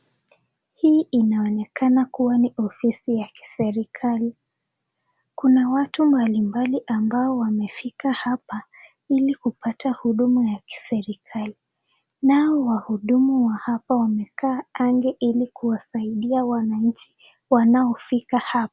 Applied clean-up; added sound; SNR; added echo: none; none; none; none.